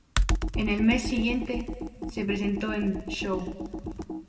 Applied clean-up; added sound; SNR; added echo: none; Computer keyboard; 2 dB; reverberation time 1.8 s.